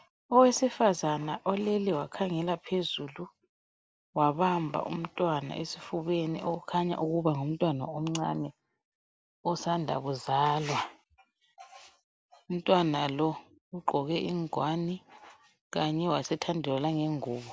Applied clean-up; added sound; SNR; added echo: none; none; none; none.